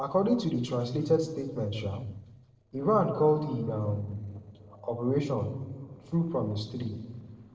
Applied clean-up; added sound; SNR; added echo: neural separator model SepFormer DNS4.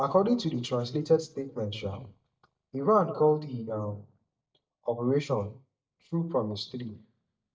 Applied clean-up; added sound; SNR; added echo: neural mask model DeepFilterNet 3.